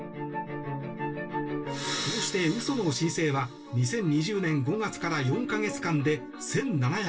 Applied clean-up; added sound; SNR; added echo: none; none; none; reverberation time 0.1 s.